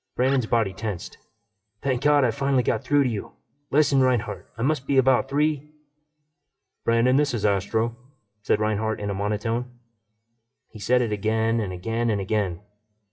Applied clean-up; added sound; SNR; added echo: classical method WPE with log-MMSE.